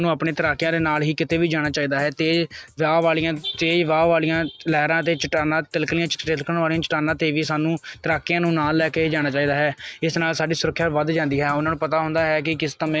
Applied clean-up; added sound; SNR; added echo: neural mask model RNNoise.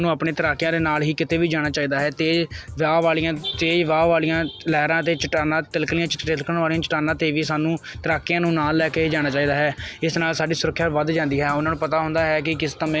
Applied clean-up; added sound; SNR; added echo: none; Drum kit; 19 dB; none.